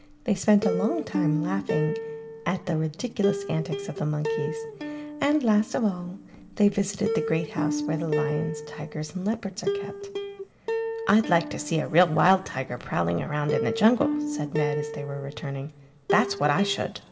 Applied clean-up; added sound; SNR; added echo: none; Plucked string instrument; 5 dB; reverberation time 1.9 s.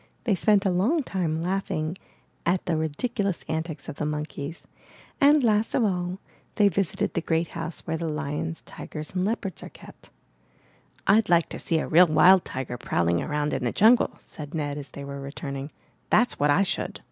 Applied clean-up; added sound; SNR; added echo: none; none; none; none.